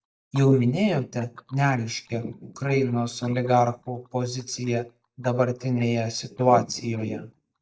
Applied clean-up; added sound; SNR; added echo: neural mask model DeepFilterNet 3.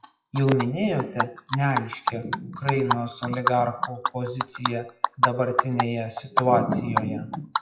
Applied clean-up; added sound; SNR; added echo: classical method WPE with log-MMSE.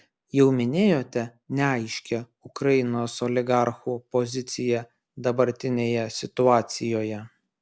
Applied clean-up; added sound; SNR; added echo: none; none; none; none.